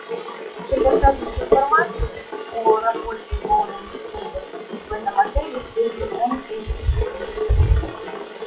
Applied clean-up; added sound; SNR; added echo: classical method WPE with log-MMSE.